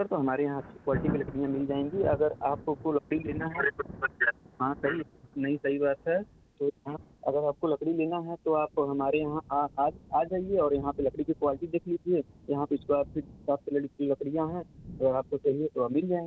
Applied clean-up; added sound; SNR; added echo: none; Thunder; 15 dB; none.